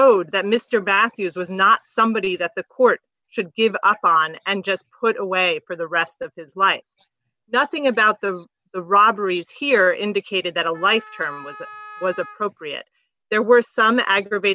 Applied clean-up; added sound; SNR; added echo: none; Wind instrument, woodwind instrument; 19 dB; none.